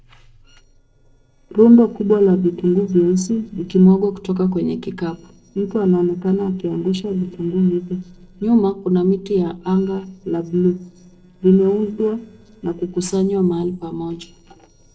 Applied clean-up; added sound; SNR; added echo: neural separator model SepFormer DNS4.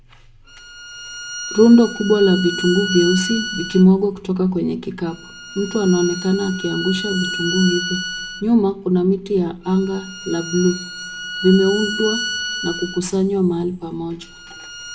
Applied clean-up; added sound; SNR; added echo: none; Bowed string instrument; 10 dB; reverberation time 0.4 s.